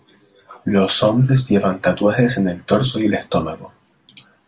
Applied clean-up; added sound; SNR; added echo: none; none; none; none.